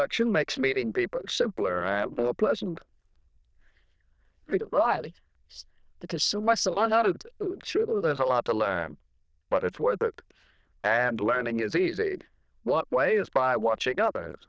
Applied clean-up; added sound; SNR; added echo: neural diffusion model UNIVERSE++.